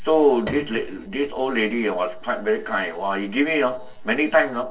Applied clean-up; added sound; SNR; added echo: neural separator model SepFormer DNS4.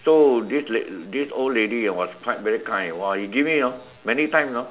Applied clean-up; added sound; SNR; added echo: none; none; none; none.